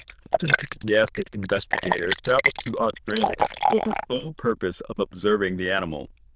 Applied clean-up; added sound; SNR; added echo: neural diffusion model UNIVERSE++.